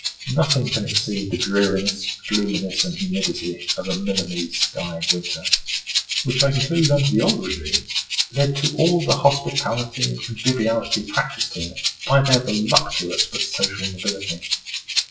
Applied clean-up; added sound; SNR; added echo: classical method WPE with log-MMSE.